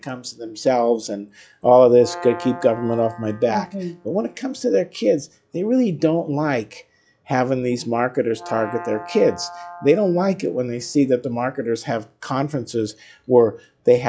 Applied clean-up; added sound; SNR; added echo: classical method log-MMSE.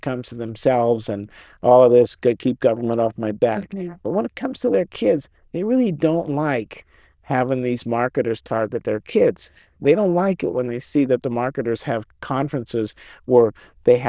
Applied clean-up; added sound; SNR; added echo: neural diffusion model UNIVERSE++.